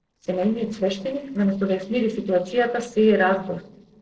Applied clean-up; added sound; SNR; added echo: neural separator model SepFormer DNS4.